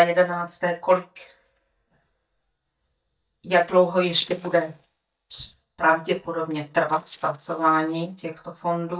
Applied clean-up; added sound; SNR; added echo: neural mask model DeepFilterNet 3.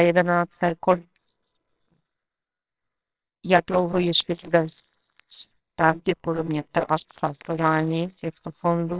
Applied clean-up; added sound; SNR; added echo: neural separator model SepFormer WHAMR!.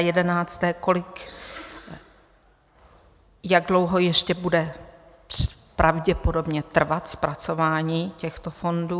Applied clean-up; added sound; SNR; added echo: none; none; none; none.